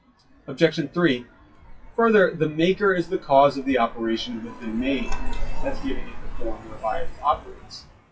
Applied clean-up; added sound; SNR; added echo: classical method WPE with log-MMSE.